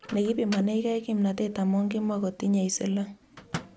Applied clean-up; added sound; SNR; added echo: none; Microwave oven; 18 dB; none.